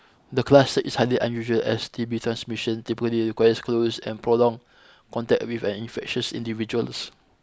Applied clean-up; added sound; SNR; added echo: none; none; none; none.